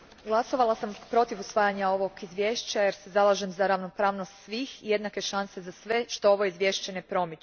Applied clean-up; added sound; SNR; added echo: none; none; none; none.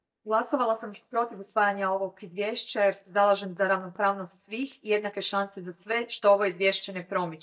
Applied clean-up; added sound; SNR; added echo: neural mask model DeepFilterNet 3.